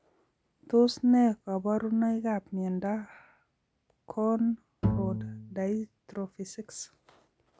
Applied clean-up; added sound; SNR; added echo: none; Bowed string instrument; 3 dB; none.